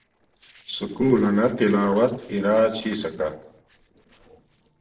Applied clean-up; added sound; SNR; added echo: neural separator model SepFormer DNS4.